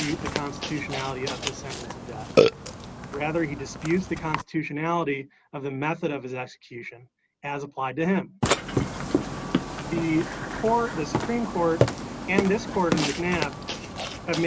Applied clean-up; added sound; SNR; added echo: none; Burping, eructation; 1 dB; none.